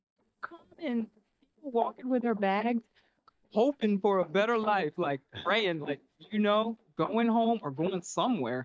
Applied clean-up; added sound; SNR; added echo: neural mask model DeepFilterNet 3.